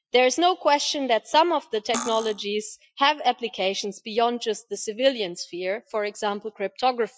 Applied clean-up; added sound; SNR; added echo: classical method Wiener filter.